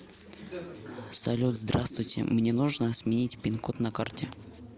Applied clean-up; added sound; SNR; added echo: none; none; none; none.